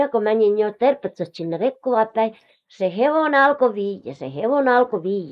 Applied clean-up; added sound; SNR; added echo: neural mask model Resemble Enhance denoiser.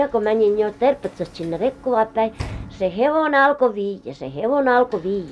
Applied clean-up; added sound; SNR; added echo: none; Sliding door / Slam; 19 dB; none.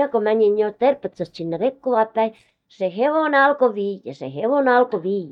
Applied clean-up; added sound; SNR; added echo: neural mask model DeepFilterNet 3.